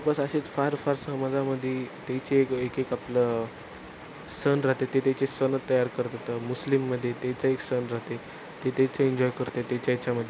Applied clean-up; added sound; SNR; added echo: none; none; none; none.